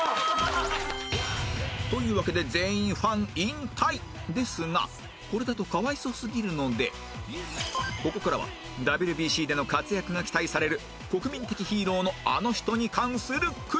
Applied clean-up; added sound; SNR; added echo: none; none; none; none.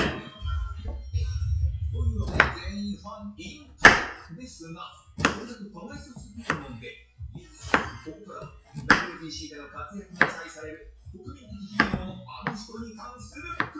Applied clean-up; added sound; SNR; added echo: classical method WPE with log-MMSE.